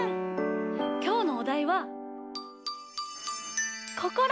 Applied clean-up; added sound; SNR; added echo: none; Bowed string instrument; 20 dB; none.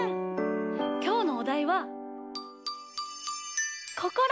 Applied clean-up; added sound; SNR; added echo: none; none; none; none.